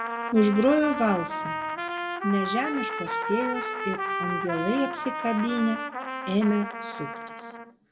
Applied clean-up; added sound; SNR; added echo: none; Trumpet; 5 dB; reverberation time 1.0 s.